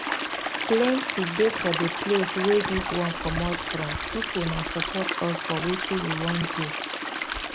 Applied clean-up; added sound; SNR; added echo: none; Stream; 2 dB; none.